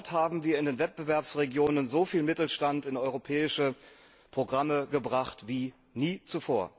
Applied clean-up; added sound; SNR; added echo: none; none; none; none.